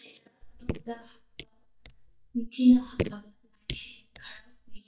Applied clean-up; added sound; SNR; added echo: neural mask model DeepFilterNet 3.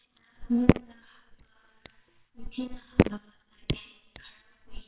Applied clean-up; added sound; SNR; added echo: neural separator model SepFormer WHAMR!.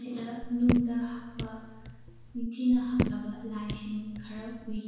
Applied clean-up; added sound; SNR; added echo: none; Raindrop / Drip; 5 dB; reverberation time 1.0 s.